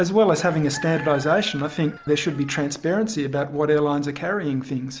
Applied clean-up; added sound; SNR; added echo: none; Chicken, rooster; 17 dB; none.